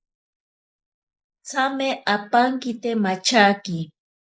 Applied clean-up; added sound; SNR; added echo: neural mask model Resemble Enhance denoiser.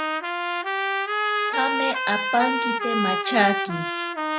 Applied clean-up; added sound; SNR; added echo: none; Trumpet; -2 dB; none.